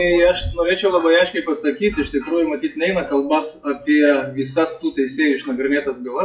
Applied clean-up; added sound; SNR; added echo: classical method WPE with log-MMSE.